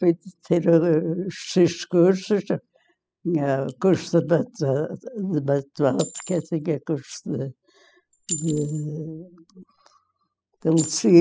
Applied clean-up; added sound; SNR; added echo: classical method spectral subtraction.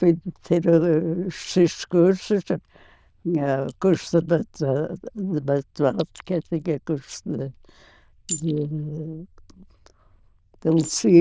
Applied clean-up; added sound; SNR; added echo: neural diffusion model UNIVERSE++.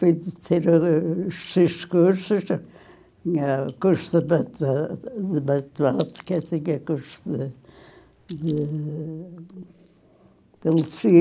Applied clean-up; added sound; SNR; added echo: neural mask model Resemble Enhance denoiser.